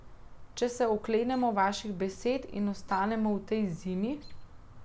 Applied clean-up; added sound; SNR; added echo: none; Chirp, tweet; 16 dB; none.